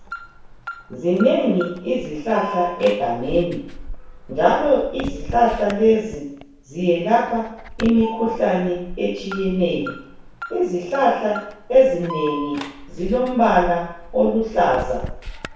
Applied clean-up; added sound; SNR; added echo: none; Alarm; 13 dB; reverberation time 0.7 s.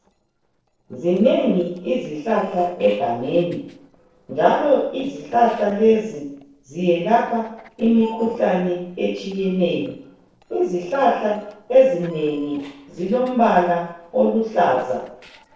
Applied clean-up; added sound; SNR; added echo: neural separator model SepFormer DNS4.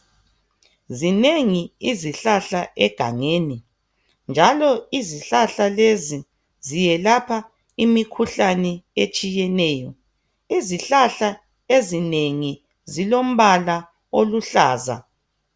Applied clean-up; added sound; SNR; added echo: none; none; none; none.